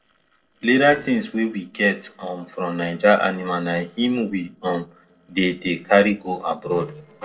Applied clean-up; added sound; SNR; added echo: neural separator model SepFormer DNS4.